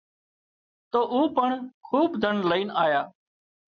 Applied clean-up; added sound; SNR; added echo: none; none; none; none.